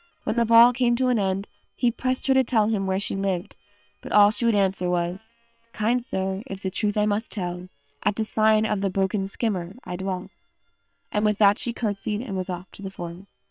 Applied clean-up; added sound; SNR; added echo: neural separator model SepFormer WHAM!.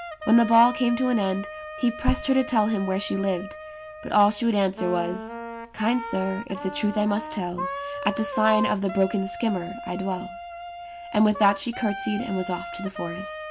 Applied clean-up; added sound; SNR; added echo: none; Wind instrument, woodwind instrument; 10 dB; none.